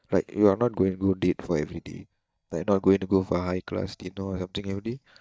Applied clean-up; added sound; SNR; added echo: neural mask model DeepFilterNet 3.